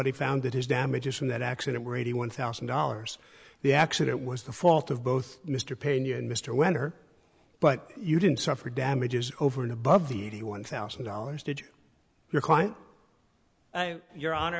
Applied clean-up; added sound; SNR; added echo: none; none; none; none.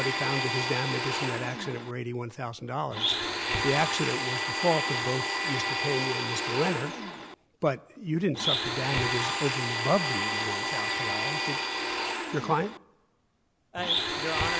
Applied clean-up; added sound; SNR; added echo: none; Domestic sounds, home sounds; -1 dB; none.